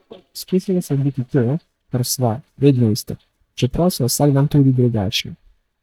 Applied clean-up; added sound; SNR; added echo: neural mask model DeepFilterNet 3.